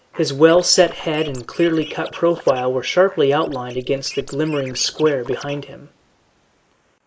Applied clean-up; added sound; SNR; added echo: neural mask model Resemble Enhance denoiser.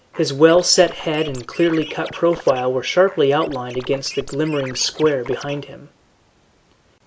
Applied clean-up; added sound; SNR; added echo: none; Scratching (performance technique); 17 dB; none.